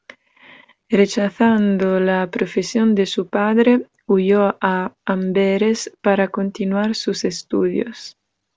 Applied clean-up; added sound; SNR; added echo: none; none; none; none.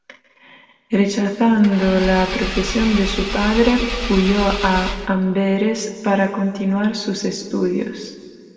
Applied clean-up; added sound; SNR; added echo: none; Engine / Car; 7 dB; reverberation time 1.6 s.